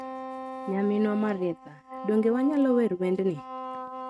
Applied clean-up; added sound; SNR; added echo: neural mask model RNNoise.